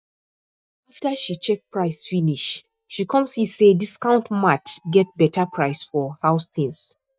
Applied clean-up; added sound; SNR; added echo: neural mask model DeepFilterNet 3.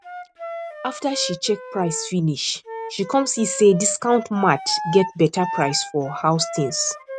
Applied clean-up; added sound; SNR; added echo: none; Wind instrument, woodwind instrument; 11 dB; none.